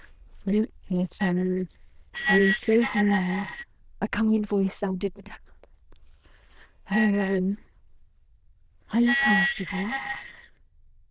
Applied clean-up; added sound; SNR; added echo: neural diffusion model UNIVERSE++.